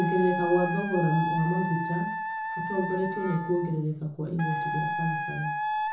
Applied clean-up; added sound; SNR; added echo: none; Wind instrument, woodwind instrument; 3 dB; reverberation time 0.6 s.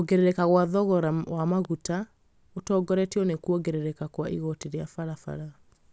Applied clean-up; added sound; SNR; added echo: none; none; none; none.